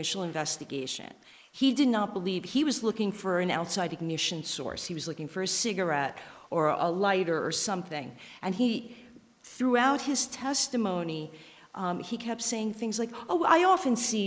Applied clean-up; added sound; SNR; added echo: neural mask model Resemble Enhance denoiser.